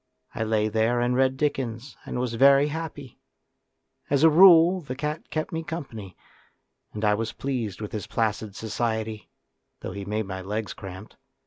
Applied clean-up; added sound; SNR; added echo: none; none; none; none.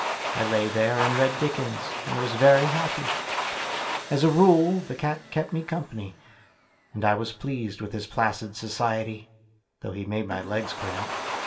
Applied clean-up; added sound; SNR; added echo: none; Domestic sounds, home sounds; 7 dB; reverberation time 0.5 s.